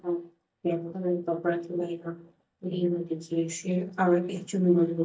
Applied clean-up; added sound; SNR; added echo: neural mask model DeepFilterNet 3.